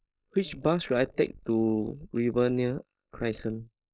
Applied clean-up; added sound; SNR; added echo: neural mask model Resemble Enhance denoiser.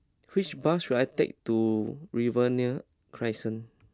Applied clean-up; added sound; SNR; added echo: none; none; none; none.